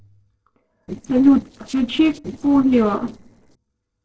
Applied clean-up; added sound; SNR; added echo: neural separator model SepFormer DNS4.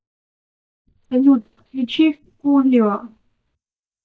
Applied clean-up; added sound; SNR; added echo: neural mask model DeepFilterNet 3.